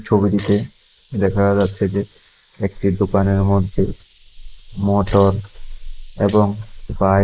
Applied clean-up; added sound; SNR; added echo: neural mask model Resemble Enhance denoiser.